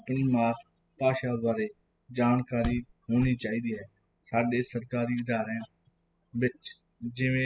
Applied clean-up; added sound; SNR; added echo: classical method spectral subtraction.